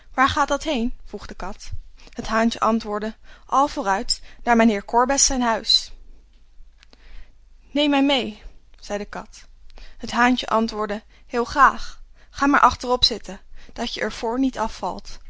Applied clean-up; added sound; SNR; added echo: none; none; none; none.